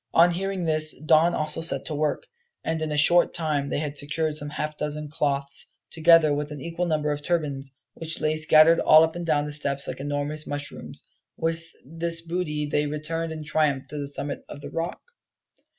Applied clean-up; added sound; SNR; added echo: none; none; none; none.